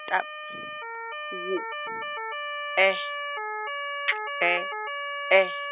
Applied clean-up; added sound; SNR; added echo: none; Motor vehicle (road) / Siren; 3 dB; none.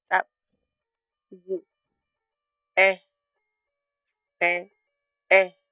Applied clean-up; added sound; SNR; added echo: neural mask model DeepFilterNet 3.